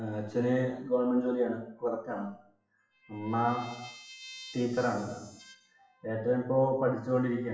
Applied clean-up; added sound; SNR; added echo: classical method WPE with log-MMSE.